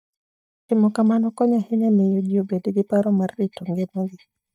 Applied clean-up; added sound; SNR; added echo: neural mask model DeepFilterNet 3.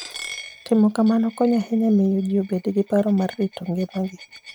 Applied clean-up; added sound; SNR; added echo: none; Coin (dropping); 20 dB; none.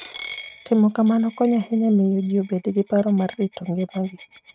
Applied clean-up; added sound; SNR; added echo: neural mask model RNNoise.